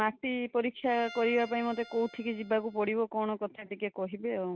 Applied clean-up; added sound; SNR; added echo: none; Bowed string instrument; 19 dB; none.